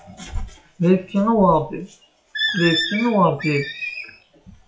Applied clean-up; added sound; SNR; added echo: classical method WPE with log-MMSE.